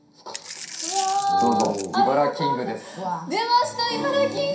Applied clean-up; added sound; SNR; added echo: none; Coin (dropping); 12 dB; reverberation time 0.5 s.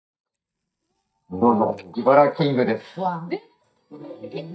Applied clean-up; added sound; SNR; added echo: neural mask model DeepFilterNet 3.